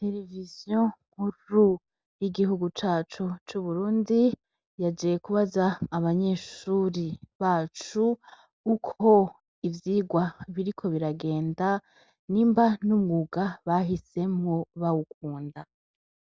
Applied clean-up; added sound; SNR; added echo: none; none; none; none.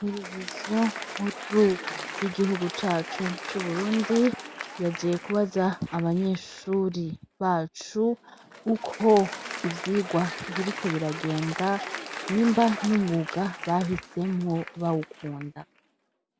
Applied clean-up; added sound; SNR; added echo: none; Applause; 11 dB; none.